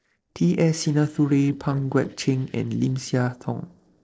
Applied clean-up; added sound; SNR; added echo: neural separator model SepFormer DNS4.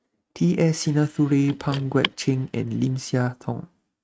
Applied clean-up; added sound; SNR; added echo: neural mask model RNNoise.